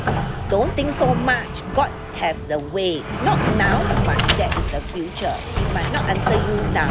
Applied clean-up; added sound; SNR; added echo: none; Sliding door; -1 dB; none.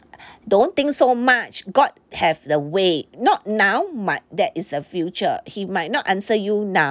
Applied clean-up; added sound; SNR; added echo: none; none; none; none.